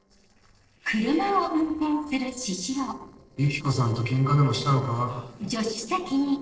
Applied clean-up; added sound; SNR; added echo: neural separator model SepFormer DNS4.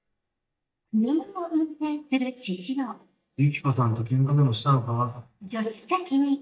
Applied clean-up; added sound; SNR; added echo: neural mask model DeepFilterNet 3.